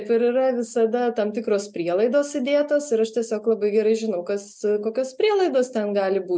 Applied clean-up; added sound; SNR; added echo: none; none; none; none.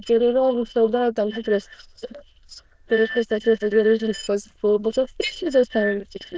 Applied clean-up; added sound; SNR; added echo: neural diffusion model UNIVERSE++.